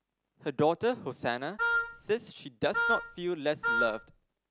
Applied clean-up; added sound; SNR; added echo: none; Wind instrument, woodwind instrument; -1 dB; none.